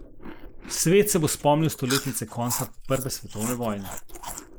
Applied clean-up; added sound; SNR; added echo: neural mask model Resemble Enhance denoiser.